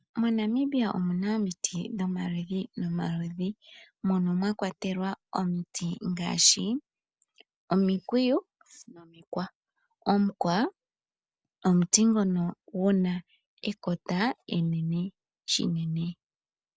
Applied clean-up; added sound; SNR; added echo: none; none; none; none.